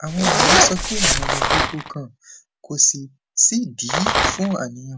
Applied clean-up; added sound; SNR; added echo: none; Rattle + Zipper (clothing); -4 dB; none.